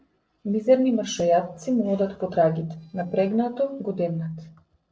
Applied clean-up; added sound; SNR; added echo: neural separator model SepFormer DNS4.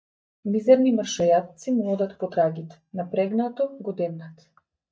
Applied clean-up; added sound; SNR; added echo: neural mask model DeepFilterNet 3.